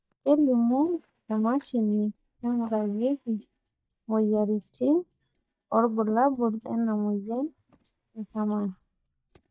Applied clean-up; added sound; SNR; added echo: neural mask model DeepFilterNet 3.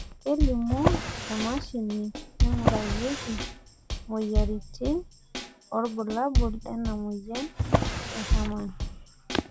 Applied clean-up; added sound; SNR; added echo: none; Bass drum / Snare drum / Drum kit + Drawer open or close; -3 dB; none.